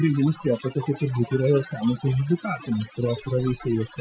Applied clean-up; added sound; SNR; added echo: classical method Wiener filter.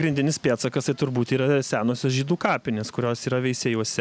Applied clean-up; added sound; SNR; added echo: none; none; none; none.